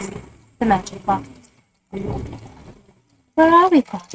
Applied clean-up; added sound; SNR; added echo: neural mask model RNNoise.